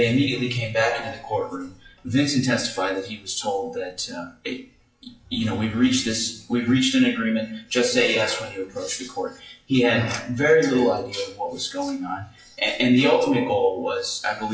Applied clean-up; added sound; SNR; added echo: classical method WPE with log-MMSE.